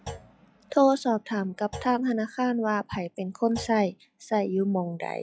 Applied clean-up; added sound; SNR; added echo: classical method log-MMSE.